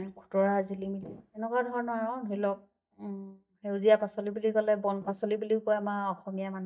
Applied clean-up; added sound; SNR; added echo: neural mask model DeepFilterNet 3.